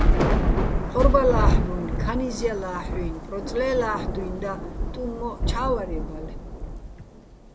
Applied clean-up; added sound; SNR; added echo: none; Thunder / Rain; -4 dB; none.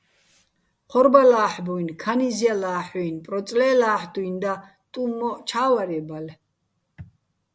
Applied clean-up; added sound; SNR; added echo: none; none; none; none.